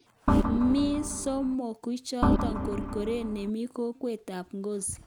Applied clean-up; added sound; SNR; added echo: none; Organ; -3 dB; none.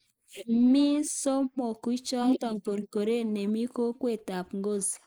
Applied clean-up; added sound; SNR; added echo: neural mask model Resemble Enhance denoiser.